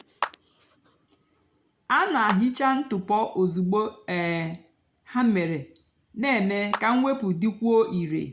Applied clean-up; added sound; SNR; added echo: none; Clapping; 12 dB; none.